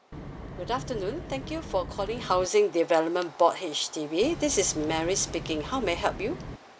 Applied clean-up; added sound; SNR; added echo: none; Wind; 11 dB; none.